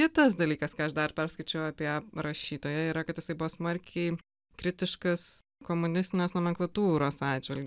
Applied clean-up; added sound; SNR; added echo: none; none; none; none.